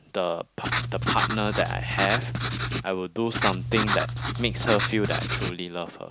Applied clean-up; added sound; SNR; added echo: none; Writing; 0 dB; none.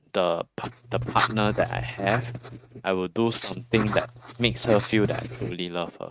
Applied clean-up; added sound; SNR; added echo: neural mask model RNNoise.